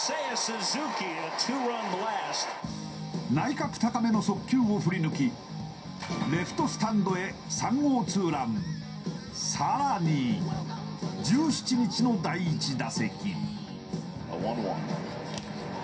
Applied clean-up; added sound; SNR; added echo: none; none; none; reverberation time 0.3 s.